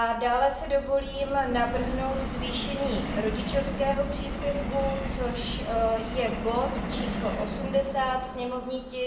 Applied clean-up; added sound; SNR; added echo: none; Subway, metro, underground; 4 dB; reverberation time 0.8 s.